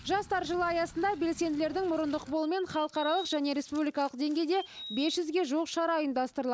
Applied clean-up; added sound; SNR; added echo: none; Bird vocalization, bird call, bird song; 14 dB; none.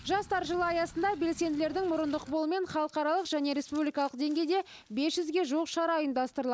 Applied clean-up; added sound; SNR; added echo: none; none; none; none.